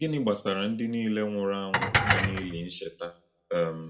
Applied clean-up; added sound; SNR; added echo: none; Dishes, pots, and pans; -4 dB; reverberation time 0.3 s.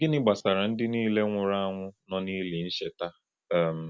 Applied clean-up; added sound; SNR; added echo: none; none; none; none.